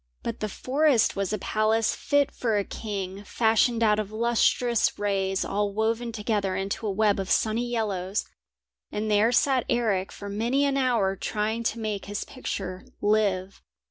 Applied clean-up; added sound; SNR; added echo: none; none; none; none.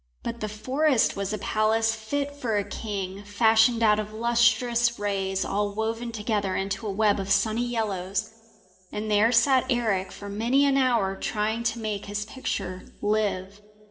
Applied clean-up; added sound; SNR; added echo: none; none; none; reverberation time 2.3 s.